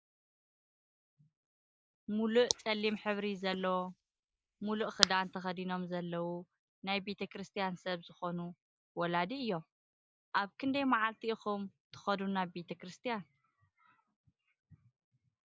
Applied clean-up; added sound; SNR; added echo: neural mask model Resemble Enhance denoiser.